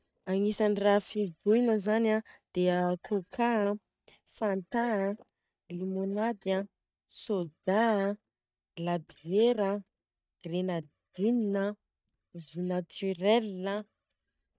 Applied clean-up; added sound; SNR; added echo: neural mask model DeepFilterNet 3.